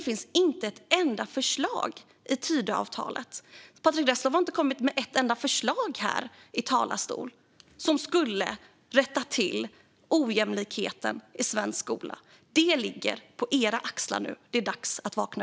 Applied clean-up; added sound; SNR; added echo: none; none; none; none.